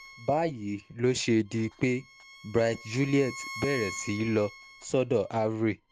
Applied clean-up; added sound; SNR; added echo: none; Bowed string instrument; 16 dB; none.